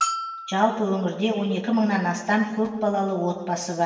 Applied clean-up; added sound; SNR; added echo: none; Bell; 9 dB; reverberation time 1.2 s.